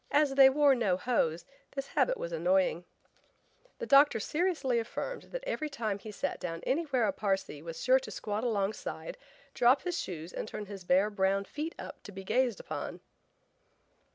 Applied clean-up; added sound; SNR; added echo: none; none; none; none.